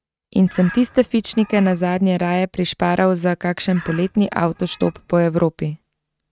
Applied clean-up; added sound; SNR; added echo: neural mask model RNNoise.